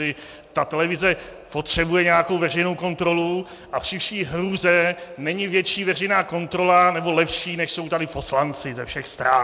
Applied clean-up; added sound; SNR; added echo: none; none; none; none.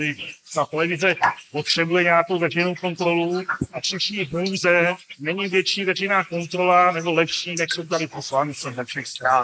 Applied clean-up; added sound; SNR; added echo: neural mask model Resemble Enhance denoiser.